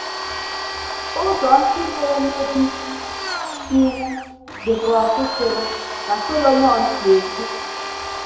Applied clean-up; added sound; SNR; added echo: none; Domestic sounds, home sounds; 7 dB; reverberation time 1.3 s.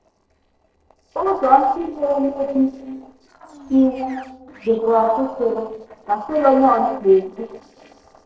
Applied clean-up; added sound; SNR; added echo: neural separator model SepFormer DNS4.